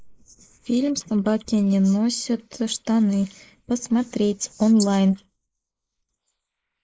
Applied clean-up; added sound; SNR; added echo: neural mask model Resemble Enhance denoiser.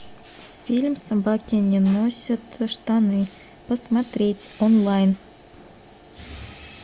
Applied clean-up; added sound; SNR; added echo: none; none; none; none.